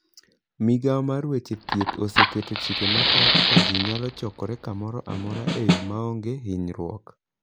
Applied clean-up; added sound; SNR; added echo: none; Snare drum + Fire; -4 dB; none.